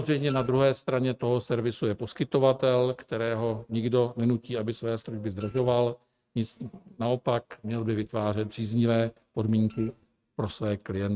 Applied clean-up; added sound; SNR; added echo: neural mask model RNNoise.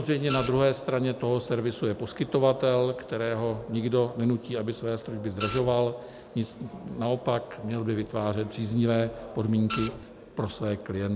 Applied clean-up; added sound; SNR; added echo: none; Printer; 6 dB; none.